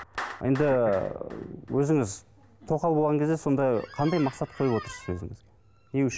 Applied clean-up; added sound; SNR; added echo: none; Clapping + Squeak; 18 dB; none.